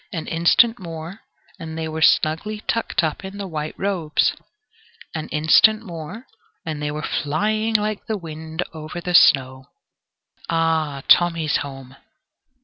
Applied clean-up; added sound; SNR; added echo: none; none; none; none.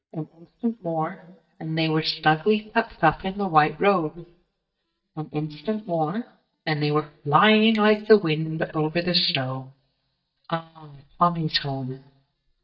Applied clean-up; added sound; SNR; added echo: neural mask model DeepFilterNet 3.